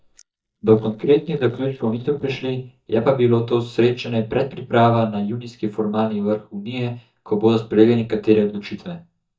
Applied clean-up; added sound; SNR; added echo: neural mask model DeepFilterNet 3.